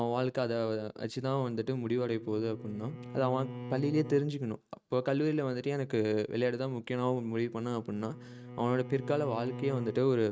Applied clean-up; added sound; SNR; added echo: neural mask model RNNoise.